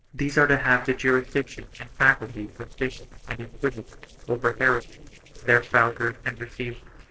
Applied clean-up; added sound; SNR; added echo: neural separator model SepFormer DNS4.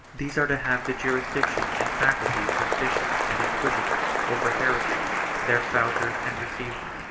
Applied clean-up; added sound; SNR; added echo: none; Applause; -2 dB; reverberation time 0.6 s.